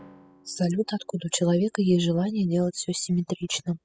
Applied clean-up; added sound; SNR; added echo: classical method spectral subtraction.